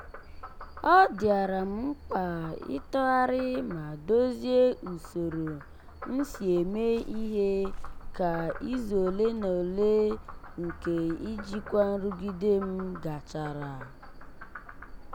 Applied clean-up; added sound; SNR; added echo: none; Frog; 12 dB; none.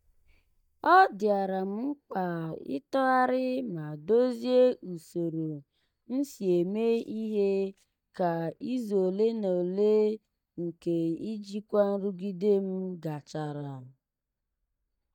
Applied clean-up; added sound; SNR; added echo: neural mask model DeepFilterNet 3.